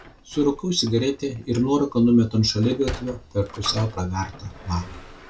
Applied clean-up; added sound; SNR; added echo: none; Sliding door; 16 dB; reverberation time 0.2 s.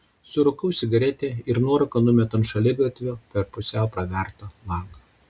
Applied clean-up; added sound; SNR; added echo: none; none; none; none.